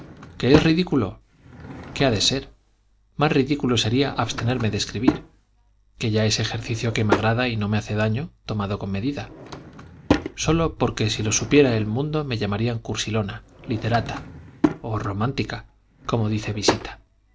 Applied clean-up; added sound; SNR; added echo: none; Drawer open or close / Wood; 8 dB; none.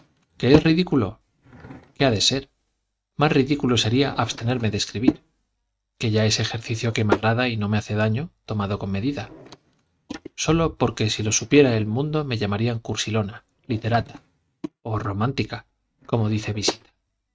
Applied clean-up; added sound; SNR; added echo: neural mask model RNNoise.